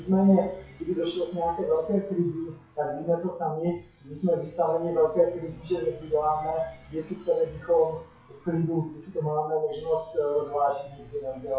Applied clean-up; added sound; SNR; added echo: classical method WPE with log-MMSE.